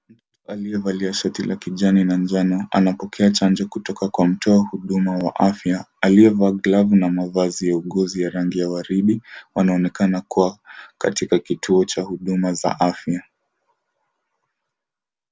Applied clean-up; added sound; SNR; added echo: none; none; none; none.